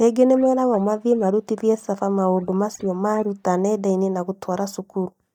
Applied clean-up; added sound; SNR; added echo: neural mask model DeepFilterNet 3.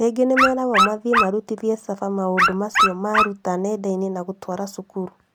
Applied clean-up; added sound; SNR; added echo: none; Dog; -3 dB; none.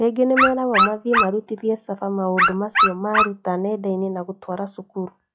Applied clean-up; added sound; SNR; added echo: classical method log-MMSE.